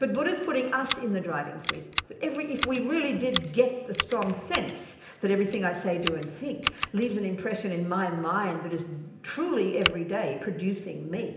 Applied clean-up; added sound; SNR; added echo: none; Scissors; 5 dB; reverberation time 0.8 s.